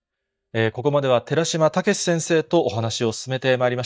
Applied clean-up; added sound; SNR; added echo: neural mask model DeepFilterNet 3.